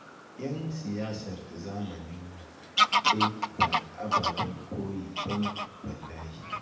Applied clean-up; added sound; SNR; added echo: none; Bird vocalization, bird call, bird song / Fowl; -4 dB; reverberation time 0.8 s.